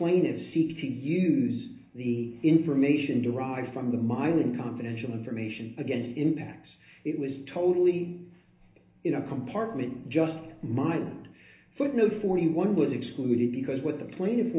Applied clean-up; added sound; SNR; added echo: none; none; none; reverberation time 0.3 s.